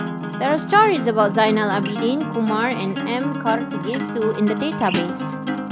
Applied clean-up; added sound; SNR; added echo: none; Snare drum + Acoustic guitar; 5 dB; none.